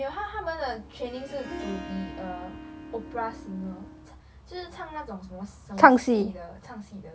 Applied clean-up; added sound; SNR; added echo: none; Harp; 13 dB; none.